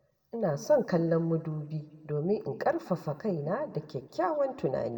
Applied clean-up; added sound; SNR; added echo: none; none; none; reverberation time 1.2 s.